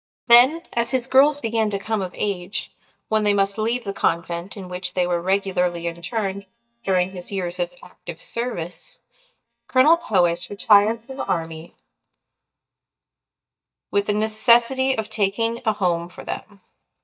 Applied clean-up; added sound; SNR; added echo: neural mask model DeepFilterNet 3.